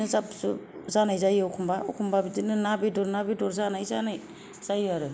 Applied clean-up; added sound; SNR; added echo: none; none; none; none.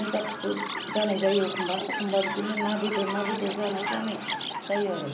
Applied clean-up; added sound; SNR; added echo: none; Chirp, tweet; 3 dB; reverberation time 0.5 s.